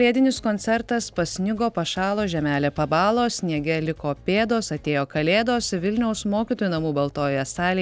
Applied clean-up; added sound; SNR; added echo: none; none; none; none.